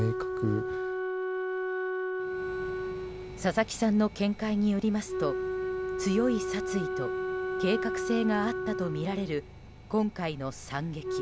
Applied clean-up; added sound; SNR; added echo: none; Wind instrument, woodwind instrument; 3 dB; none.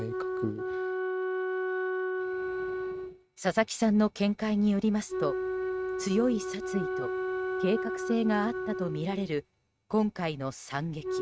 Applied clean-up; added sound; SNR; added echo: neural mask model RNNoise.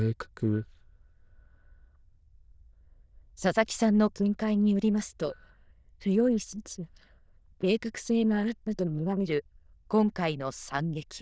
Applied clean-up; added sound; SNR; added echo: neural diffusion model UNIVERSE++.